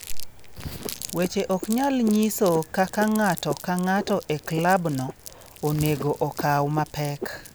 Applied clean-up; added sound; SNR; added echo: none; Crumpling, crinkling + Frog; 13 dB; none.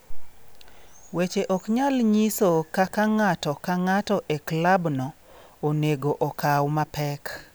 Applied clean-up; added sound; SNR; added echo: none; none; none; none.